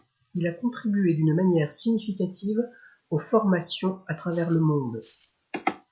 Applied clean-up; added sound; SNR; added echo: none; Tambourine; 17 dB; none.